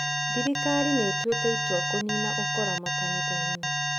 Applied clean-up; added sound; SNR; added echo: none; Alarm; -2 dB; none.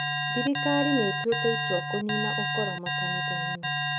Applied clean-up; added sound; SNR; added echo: neural mask model RNNoise.